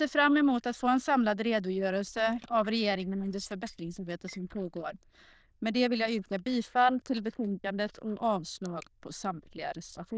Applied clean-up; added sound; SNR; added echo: neural diffusion model UNIVERSE++.